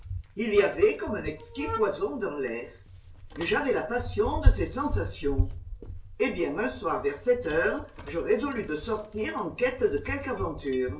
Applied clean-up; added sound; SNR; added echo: none; Bicycle; 4 dB; reverberation time 0.3 s.